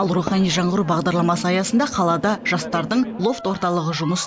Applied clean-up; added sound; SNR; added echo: none; Fireworks; 16 dB; none.